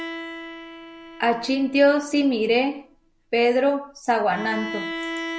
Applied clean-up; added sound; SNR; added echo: none; Bowed string instrument; 12 dB; none.